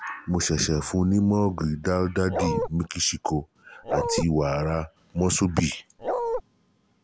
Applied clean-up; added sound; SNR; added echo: none; Bark; 1 dB; none.